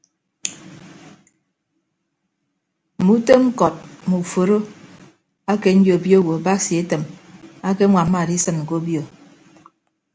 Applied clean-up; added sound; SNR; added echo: none; none; none; none.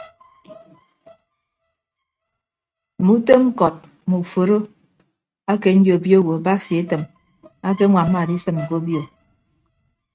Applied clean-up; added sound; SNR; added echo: neural mask model RNNoise.